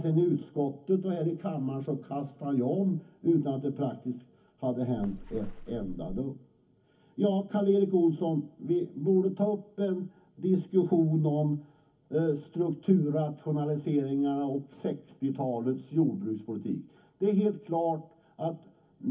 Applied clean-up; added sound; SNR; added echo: none; Water / Splash, splatter; 11 dB; reverberation time 0.3 s.